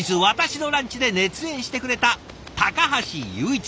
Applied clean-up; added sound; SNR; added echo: none; none; none; none.